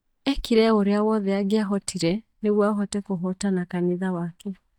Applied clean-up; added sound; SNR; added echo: neural mask model DeepFilterNet 3.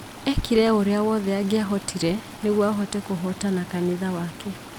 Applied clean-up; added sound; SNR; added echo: none; Stream; 16 dB; none.